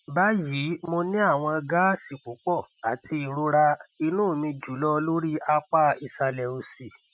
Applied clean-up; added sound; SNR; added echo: classical method Wiener filter.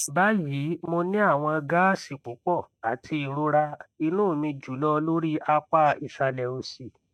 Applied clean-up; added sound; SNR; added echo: neural mask model DeepFilterNet 3.